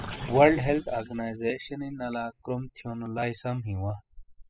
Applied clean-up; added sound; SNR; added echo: classical method spectral subtraction.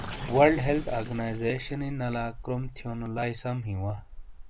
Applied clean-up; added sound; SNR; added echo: none; Rain + Gurgling; 10 dB; none.